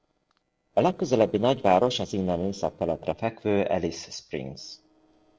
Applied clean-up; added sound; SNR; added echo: neural separator model SepFormer DNS4.